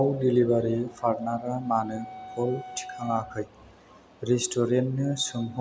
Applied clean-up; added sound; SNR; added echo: none; Wind instrument, woodwind instrument; 19 dB; none.